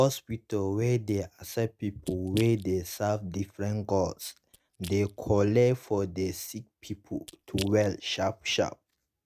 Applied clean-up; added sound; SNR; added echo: neural mask model RNNoise.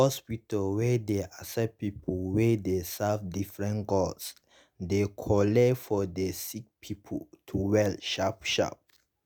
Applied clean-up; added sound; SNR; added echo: none; none; none; none.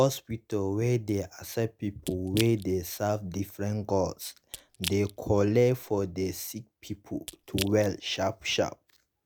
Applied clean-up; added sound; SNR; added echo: none; Crack / Crushing; 13 dB; none.